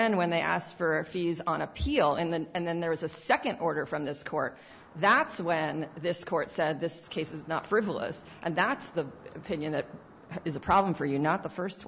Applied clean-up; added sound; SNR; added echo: none; none; none; none.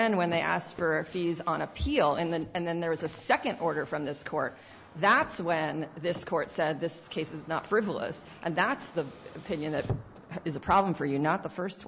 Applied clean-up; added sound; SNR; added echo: none; Car; 18 dB; none.